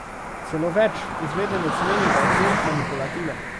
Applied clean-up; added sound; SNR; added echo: none; Cricket; -2 dB; none.